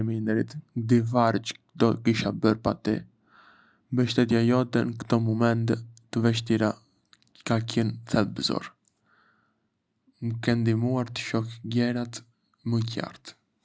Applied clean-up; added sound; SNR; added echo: none; none; none; none.